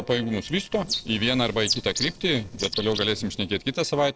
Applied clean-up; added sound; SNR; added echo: neural separator model SepFormer DNS4.